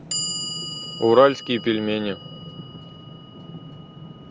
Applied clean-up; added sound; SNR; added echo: none; Clock; 10 dB; none.